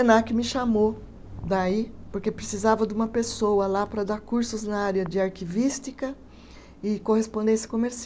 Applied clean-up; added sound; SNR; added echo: none; none; none; none.